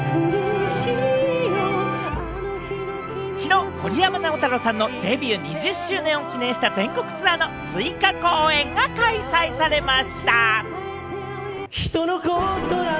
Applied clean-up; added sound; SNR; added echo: none; none; none; none.